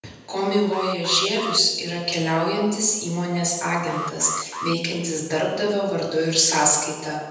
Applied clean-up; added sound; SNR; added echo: none; Alarm; 10 dB; reverberation time 1.0 s.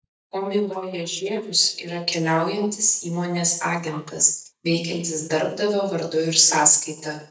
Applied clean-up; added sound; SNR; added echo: neural mask model DeepFilterNet 3.